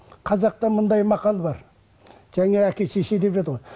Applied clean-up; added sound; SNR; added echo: none; none; none; none.